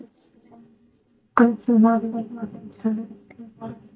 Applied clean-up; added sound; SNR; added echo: neural mask model DeepFilterNet 3.